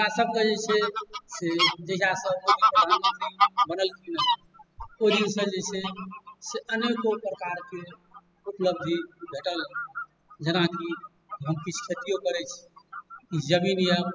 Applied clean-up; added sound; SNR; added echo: classical method spectral subtraction.